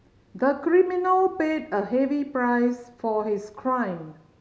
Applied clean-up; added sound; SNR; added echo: none; none; none; none.